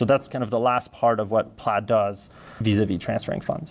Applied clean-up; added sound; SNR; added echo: none; none; none; none.